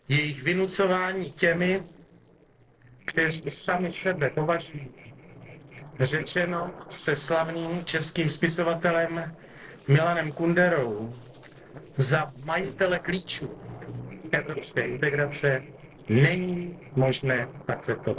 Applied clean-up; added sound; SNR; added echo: neural separator model SepFormer DNS4.